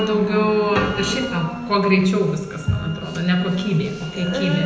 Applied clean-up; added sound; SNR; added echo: none; Wind instrument, woodwind instrument; 16 dB; reverberation time 0.8 s.